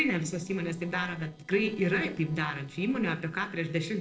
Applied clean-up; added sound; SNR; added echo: neural separator model SepFormer DNS4.